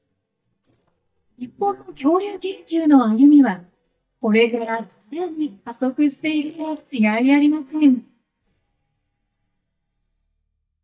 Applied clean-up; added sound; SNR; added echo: neural mask model DeepFilterNet 3.